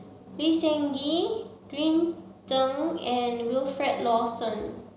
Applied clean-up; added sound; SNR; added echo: none; none; none; none.